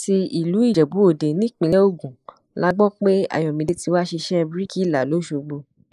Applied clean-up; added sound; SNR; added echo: neural mask model Resemble Enhance denoiser.